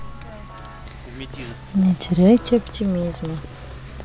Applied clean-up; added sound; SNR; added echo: none; none; none; none.